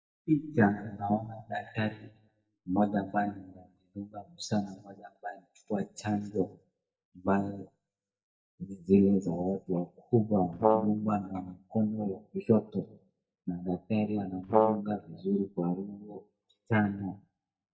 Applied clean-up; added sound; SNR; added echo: neural mask model DeepFilterNet 3.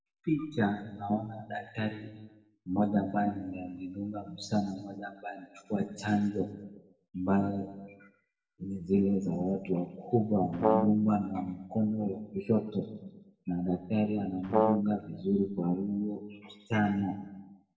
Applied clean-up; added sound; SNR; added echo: none; Brass instrument; -3 dB; reverberation time 1.1 s.